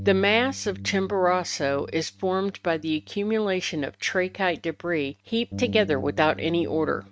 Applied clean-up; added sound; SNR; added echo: neural mask model RNNoise.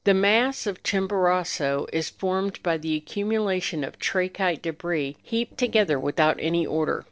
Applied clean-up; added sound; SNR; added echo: neural separator model SepFormer DNS4.